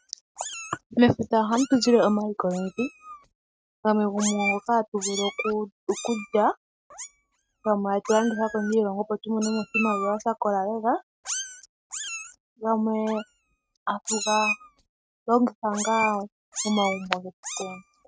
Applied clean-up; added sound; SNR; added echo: neural mask model RNNoise.